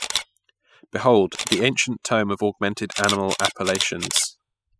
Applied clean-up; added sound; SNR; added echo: classical method spectral subtraction.